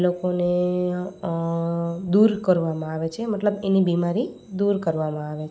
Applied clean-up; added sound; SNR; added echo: none; none; none; none.